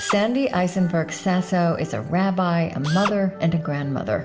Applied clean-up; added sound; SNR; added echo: none; Drill; 14 dB; reverberation time 1.6 s.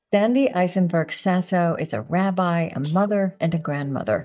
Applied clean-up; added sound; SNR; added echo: neural mask model DeepFilterNet 3.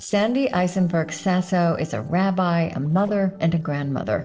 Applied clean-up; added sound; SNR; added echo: neural separator model SepFormer DNS4.